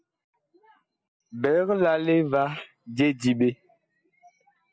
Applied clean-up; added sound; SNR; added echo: none; none; none; none.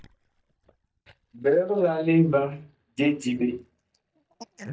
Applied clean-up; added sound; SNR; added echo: neural mask model DeepFilterNet 3.